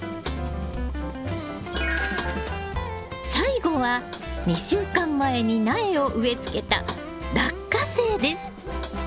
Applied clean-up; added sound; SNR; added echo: none; Knock; 17 dB; none.